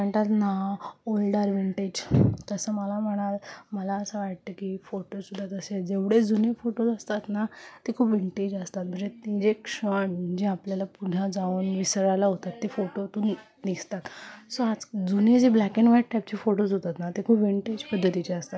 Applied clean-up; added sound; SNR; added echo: none; none; none; none.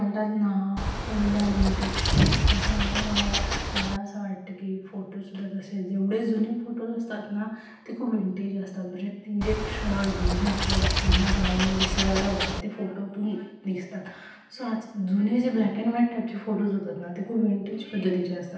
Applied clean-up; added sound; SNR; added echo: none; Wild animals; -2 dB; reverberation time 0.9 s.